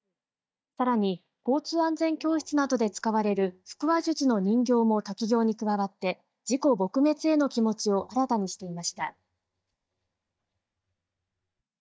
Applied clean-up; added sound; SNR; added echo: neural mask model DeepFilterNet 3.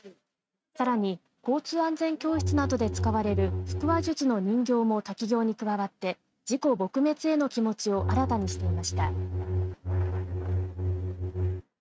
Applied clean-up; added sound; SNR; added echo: neural mask model RNNoise.